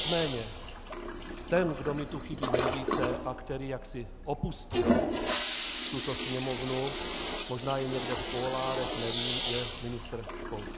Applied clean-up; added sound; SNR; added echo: none; Toilet flush; -3 dB; none.